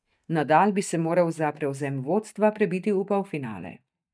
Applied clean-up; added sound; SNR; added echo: neural mask model DeepFilterNet 3.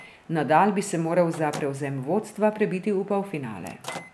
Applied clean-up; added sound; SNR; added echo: none; Microwave oven; 19 dB; none.